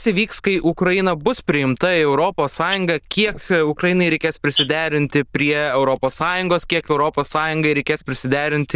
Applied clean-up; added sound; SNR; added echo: neural diffusion model UNIVERSE++.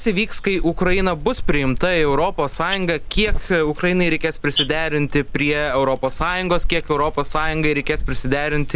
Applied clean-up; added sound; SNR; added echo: none; Dog; 4 dB; none.